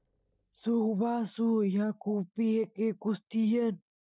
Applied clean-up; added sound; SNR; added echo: neural mask model DeepFilterNet 3.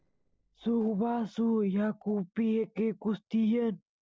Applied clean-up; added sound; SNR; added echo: neural separator model SepFormer DNS4.